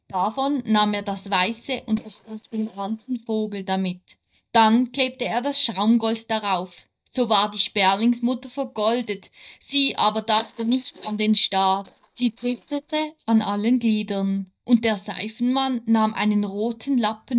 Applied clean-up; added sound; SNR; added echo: neural mask model DeepFilterNet 3.